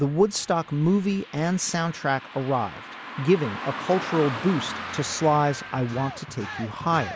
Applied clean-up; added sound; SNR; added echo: none; Car passing by; 12 dB; none.